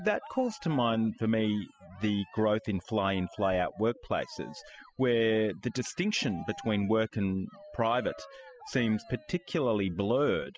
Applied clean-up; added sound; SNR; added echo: classical method spectral subtraction.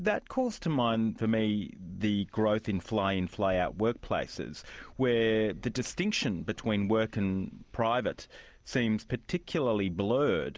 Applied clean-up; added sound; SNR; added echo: none; none; none; none.